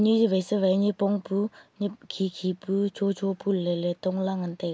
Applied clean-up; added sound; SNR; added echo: none; none; none; none.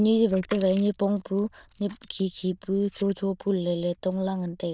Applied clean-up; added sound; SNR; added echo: neural diffusion model UNIVERSE++.